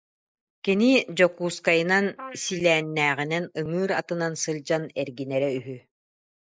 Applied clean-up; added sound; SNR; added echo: neural mask model Resemble Enhance denoiser.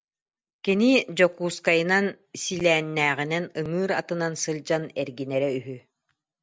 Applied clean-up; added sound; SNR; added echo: none; none; none; none.